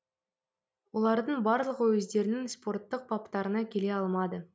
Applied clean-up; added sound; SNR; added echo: none; none; none; none.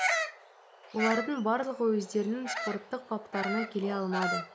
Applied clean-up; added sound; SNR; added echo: none; Bird vocalization, bird call, bird song; 4 dB; none.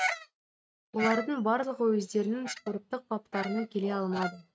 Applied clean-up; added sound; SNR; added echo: neural mask model RNNoise.